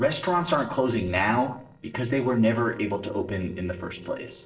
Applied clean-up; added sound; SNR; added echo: neural separator model SepFormer DNS4.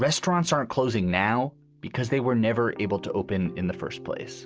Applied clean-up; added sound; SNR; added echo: none; none; none; none.